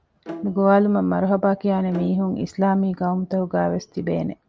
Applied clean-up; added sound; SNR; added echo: none; Bowed string instrument; 19 dB; none.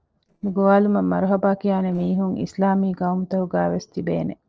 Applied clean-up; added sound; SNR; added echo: neural separator model SepFormer DNS4.